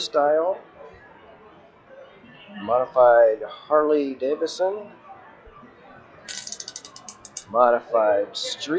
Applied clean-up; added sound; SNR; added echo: classical method log-MMSE.